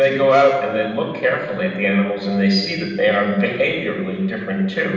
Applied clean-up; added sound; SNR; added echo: none; none; none; reverberation time 1.2 s.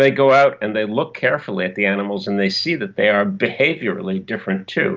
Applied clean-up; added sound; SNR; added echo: none; none; none; none.